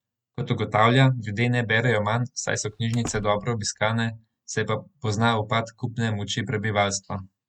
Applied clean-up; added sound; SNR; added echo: neural mask model RNNoise.